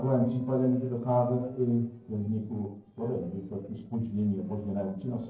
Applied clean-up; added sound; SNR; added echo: neural separator model SepFormer DNS4.